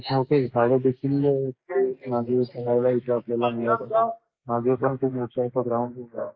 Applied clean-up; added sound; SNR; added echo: neural mask model Resemble Enhance denoiser.